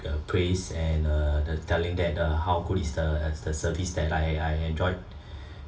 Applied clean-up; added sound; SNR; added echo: none; none; none; reverberation time 0.3 s.